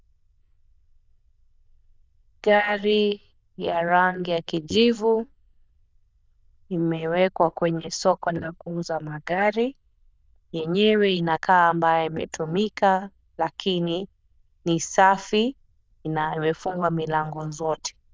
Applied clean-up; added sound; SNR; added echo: neural diffusion model UNIVERSE++.